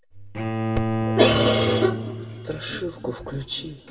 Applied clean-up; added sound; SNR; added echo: none; Bowed string instrument; 2 dB; reverberation time 2.6 s.